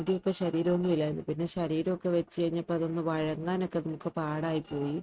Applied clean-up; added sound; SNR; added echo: neural mask model RNNoise.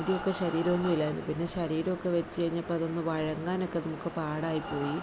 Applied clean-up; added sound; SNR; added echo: none; Breathing; 14 dB; none.